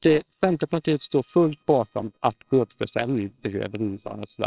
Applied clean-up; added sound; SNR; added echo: neural separator model SepFormer WHAMR!.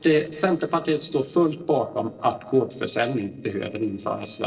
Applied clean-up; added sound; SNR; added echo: neural separator model SepFormer DNS4.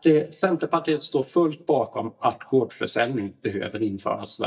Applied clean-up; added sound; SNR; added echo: neural mask model DeepFilterNet 3.